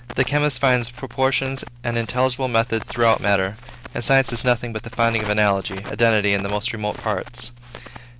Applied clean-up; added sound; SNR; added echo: none; Crackle; 15 dB; none.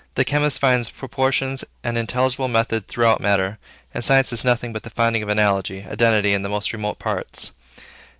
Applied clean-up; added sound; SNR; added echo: none; none; none; none.